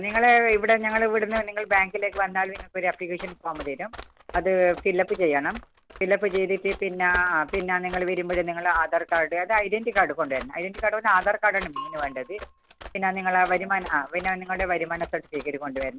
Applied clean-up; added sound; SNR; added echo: none; Bell / Percussion + Run; 17 dB; none.